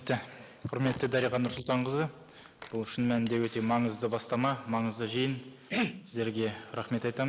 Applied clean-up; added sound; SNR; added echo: neural mask model Resemble Enhance denoiser.